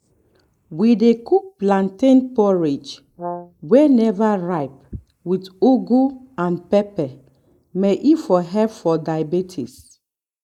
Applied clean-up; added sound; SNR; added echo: neural mask model Resemble Enhance denoiser.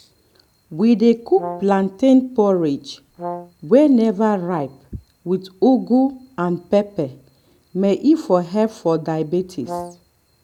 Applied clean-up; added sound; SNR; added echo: none; Brass instrument; 12 dB; none.